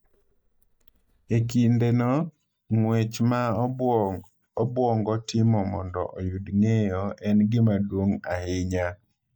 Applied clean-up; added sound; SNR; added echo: neural mask model DeepFilterNet 3.